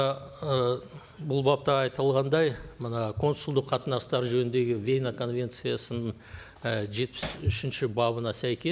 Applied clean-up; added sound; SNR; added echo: none; Hammer; 12 dB; none.